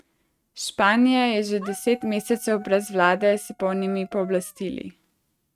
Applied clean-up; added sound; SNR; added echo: neural mask model RNNoise.